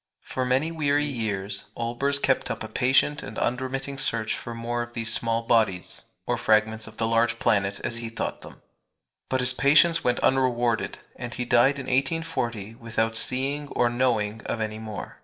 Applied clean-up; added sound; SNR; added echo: none; Brass instrument; 18 dB; reverberation time 0.3 s.